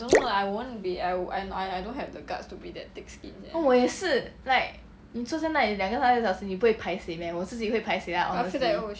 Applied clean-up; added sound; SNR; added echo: none; Drip / Splash, splatter; 3 dB; none.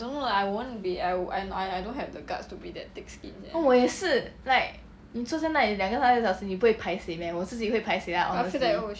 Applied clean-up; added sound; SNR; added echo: none; none; none; none.